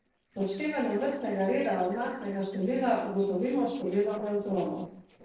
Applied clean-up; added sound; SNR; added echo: neural separator model SepFormer DNS4.